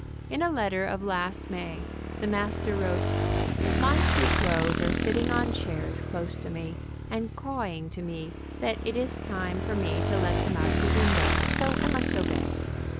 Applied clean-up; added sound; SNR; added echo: none; Motorcycle / Engine; -4 dB; none.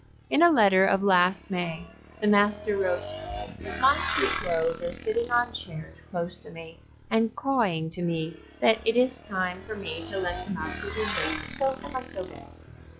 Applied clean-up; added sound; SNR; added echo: classical method log-MMSE.